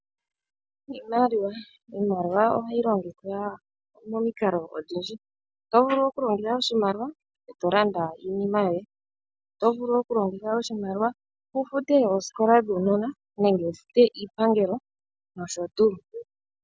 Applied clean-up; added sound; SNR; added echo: none; none; none; none.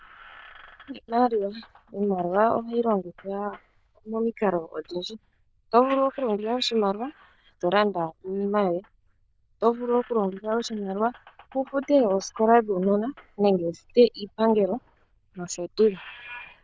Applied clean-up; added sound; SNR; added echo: neural diffusion model UNIVERSE++.